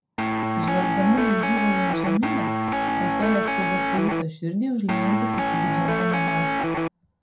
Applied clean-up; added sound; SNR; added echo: none; Guitar; -2 dB; reverberation time 0.2 s.